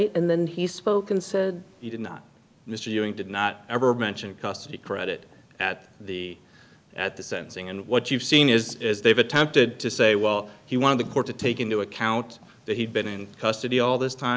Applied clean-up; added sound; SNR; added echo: none; none; none; none.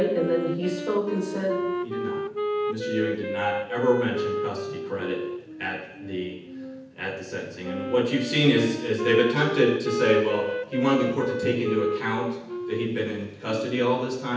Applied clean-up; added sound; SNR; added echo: none; Wind instrument, woodwind instrument; 5 dB; reverberation time 0.9 s.